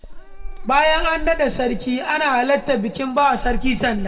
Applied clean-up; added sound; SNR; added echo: none; Meow / Purr; 8 dB; reverberation time 1.2 s.